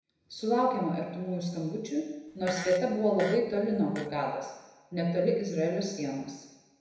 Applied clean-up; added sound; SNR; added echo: none; Fart; 13 dB; reverberation time 1.0 s.